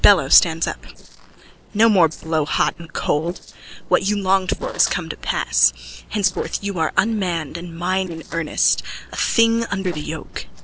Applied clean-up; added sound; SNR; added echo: neural separator model SepFormer DNS4.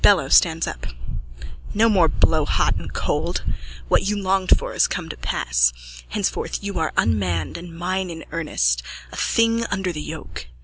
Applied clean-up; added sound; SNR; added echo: none; none; none; none.